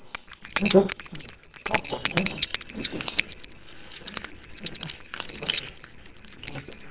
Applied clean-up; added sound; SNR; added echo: neural separator model SepFormer WHAMR!.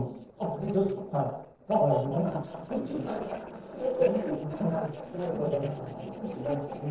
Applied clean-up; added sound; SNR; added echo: neural separator model SepFormer DNS4.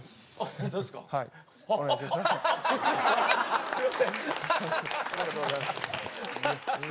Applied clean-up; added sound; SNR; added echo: none; none; none; none.